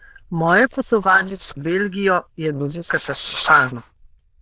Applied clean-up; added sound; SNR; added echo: neural diffusion model UNIVERSE++.